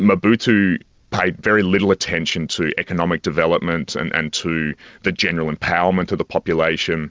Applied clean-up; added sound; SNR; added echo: none; none; none; none.